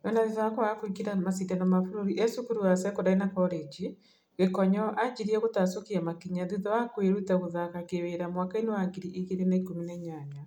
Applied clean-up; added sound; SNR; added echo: none; none; none; none.